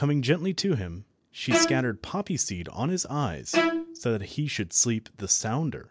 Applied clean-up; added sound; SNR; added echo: none; Bowed string instrument; 2 dB; none.